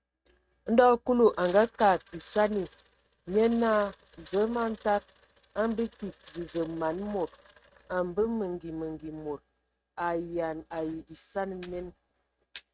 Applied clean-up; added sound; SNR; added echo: neural mask model RNNoise.